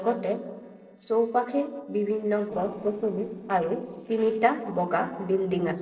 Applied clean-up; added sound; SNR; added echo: neural separator model SepFormer DNS4.